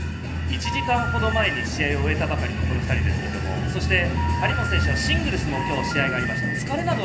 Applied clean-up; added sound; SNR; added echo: none; Telephone; 8 dB; reverberation time 1.4 s.